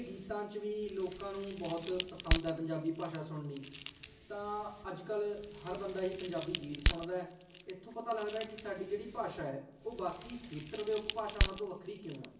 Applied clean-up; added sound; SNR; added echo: none; Crack; 1 dB; reverberation time 0.3 s.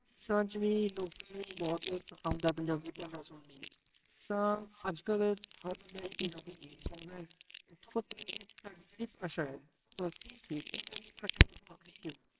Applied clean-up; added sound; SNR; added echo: neural separator model SepFormer WHAMR!.